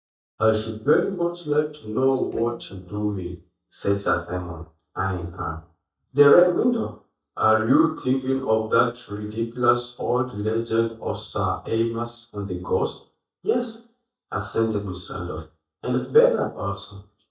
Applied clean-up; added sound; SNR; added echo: neural mask model DeepFilterNet 3.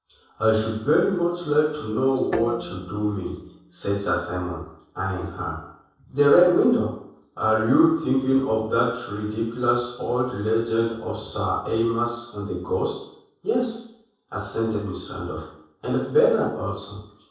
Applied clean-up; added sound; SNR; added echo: neural separator model SepFormer DNS4.